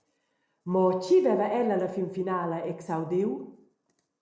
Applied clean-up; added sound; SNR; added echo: none; none; none; none.